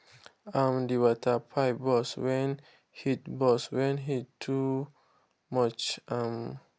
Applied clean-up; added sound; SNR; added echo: none; none; none; none.